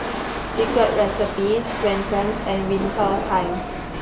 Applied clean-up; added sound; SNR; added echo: none; Rattle / Chatter / Hiss / Engine / Mechanisms; 4 dB; none.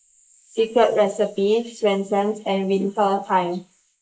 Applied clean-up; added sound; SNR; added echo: neural mask model Resemble Enhance denoiser.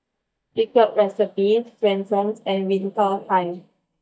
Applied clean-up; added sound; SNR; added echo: neural mask model DeepFilterNet 3.